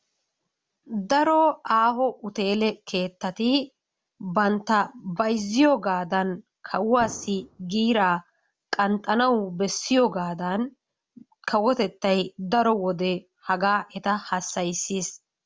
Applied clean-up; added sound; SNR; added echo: none; Explosion; 18 dB; none.